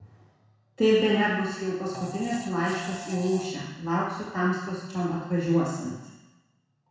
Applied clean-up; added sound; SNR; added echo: none; Fart; 15 dB; reverberation time 1.1 s.